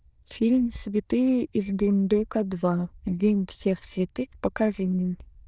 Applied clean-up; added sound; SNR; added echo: neural diffusion model UNIVERSE++.